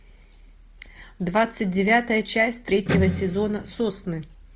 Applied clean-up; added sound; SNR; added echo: none; Electric guitar; 3 dB; none.